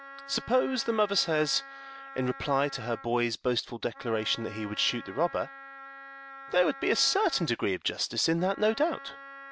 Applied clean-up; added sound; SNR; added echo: none; Wind instrument, woodwind instrument; 16 dB; none.